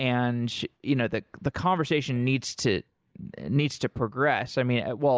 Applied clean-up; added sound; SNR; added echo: neural mask model Resemble Enhance denoiser.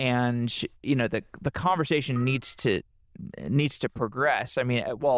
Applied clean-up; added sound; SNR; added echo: neural diffusion model UNIVERSE++.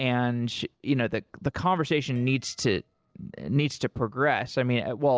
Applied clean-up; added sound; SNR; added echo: neural separator model SepFormer DNS4.